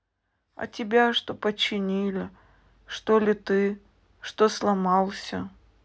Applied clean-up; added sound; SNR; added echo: none; none; none; none.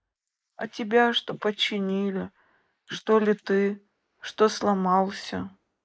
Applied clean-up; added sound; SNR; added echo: neural mask model Resemble Enhance denoiser.